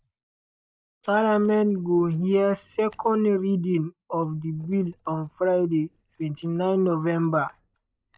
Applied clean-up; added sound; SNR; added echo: neural mask model DeepFilterNet 3.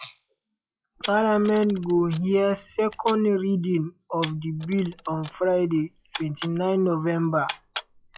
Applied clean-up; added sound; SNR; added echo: classical method log-MMSE.